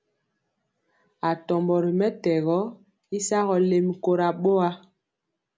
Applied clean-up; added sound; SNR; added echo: none; none; none; none.